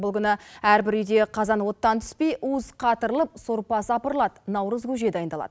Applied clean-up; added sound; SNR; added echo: none; none; none; none.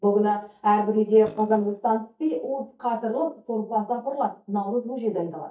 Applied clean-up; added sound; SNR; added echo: neural mask model DeepFilterNet 3.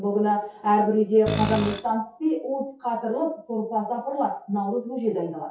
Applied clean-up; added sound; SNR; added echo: classical method WPE with log-MMSE.